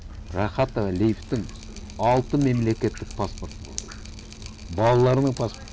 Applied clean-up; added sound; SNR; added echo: none; Drip; 13 dB; none.